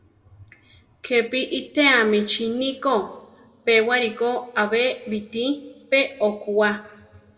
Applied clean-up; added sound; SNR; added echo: none; none; none; reverberation time 0.8 s.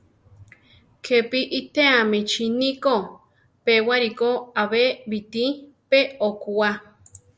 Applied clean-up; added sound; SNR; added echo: none; none; none; none.